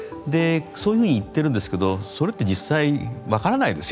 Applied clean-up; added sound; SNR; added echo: none; none; none; none.